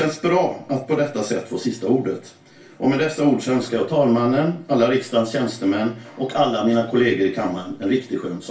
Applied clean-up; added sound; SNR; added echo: none; none; none; reverberation time 0.3 s.